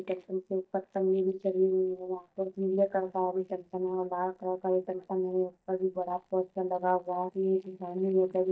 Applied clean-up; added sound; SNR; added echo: neural mask model DeepFilterNet 3.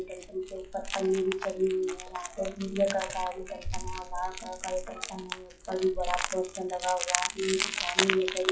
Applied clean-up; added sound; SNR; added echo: classical method log-MMSE.